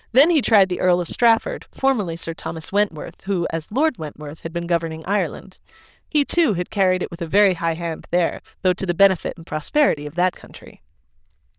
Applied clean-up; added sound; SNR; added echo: neural diffusion model UNIVERSE++.